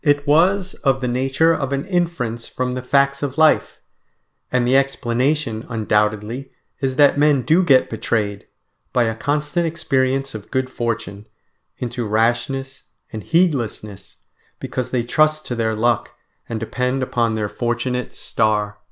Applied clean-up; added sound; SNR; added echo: none; none; none; none.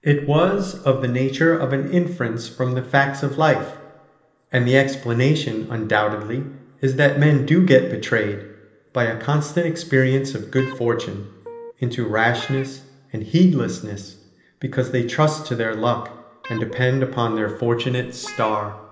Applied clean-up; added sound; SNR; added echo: none; Guitar; 17 dB; reverberation time 0.8 s.